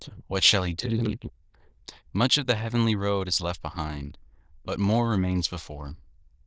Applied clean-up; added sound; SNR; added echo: neural diffusion model UNIVERSE++.